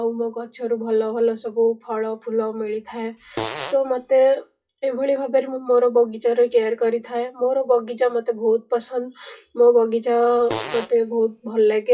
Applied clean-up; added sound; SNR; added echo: classical method WPE with log-MMSE.